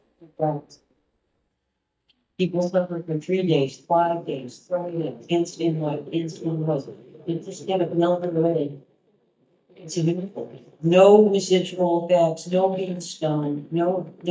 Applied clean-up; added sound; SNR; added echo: neural mask model DeepFilterNet 3.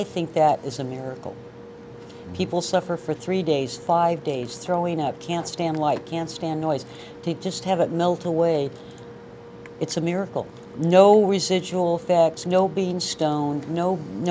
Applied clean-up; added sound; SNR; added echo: none; none; none; none.